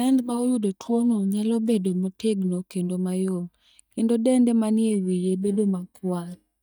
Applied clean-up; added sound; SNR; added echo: neural mask model DeepFilterNet 3.